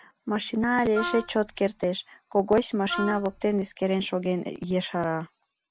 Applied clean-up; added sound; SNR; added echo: none; Wind instrument, woodwind instrument; 9 dB; none.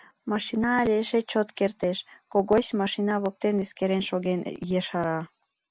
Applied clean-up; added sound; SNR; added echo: none; none; none; none.